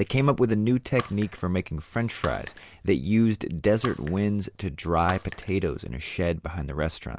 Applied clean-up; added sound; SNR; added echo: none; Shatter; 16 dB; none.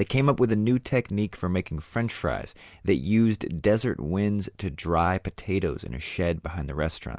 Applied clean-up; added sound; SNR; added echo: none; none; none; none.